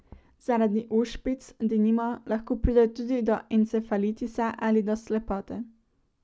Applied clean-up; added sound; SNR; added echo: none; none; none; none.